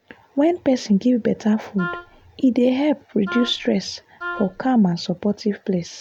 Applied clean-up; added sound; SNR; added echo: none; Wind instrument, woodwind instrument; 13 dB; none.